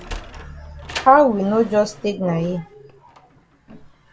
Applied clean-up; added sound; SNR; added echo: none; Sliding door; 18 dB; none.